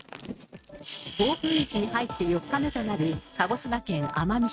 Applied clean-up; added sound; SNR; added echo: neural mask model RNNoise.